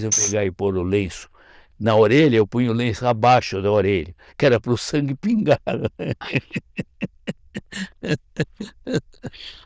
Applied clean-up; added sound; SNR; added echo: neural diffusion model UNIVERSE++.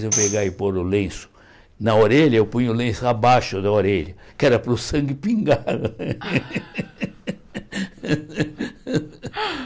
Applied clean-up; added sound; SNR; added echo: none; Tambourine; 7 dB; none.